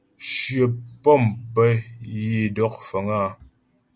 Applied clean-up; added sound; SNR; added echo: none; none; none; none.